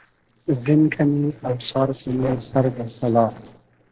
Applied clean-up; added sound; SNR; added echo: neural separator model SepFormer DNS4.